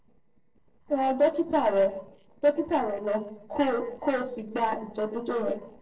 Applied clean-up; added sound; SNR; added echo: neural separator model SepFormer DNS4.